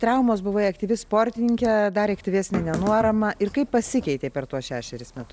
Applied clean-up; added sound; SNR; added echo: none; none; none; none.